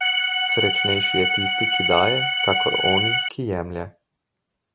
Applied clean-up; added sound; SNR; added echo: none; Organ; -5 dB; none.